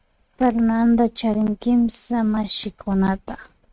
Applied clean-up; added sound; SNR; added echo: neural mask model RNNoise.